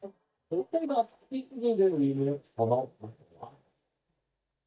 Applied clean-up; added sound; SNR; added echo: neural mask model DeepFilterNet 3.